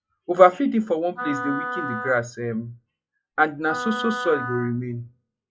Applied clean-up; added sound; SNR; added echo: classical method log-MMSE.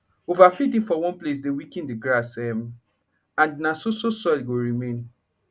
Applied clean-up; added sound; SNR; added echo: none; none; none; none.